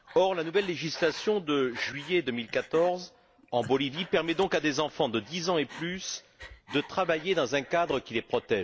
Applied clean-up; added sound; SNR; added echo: none; Breathing; 20 dB; none.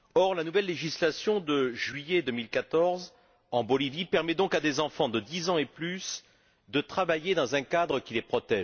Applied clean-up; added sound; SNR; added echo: none; none; none; none.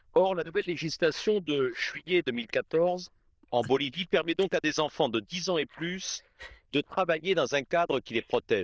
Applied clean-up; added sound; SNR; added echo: neural diffusion model UNIVERSE++.